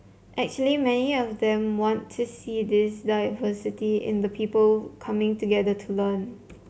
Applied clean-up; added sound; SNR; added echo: none; none; none; none.